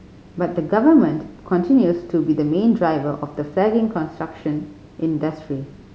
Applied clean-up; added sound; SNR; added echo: none; none; none; none.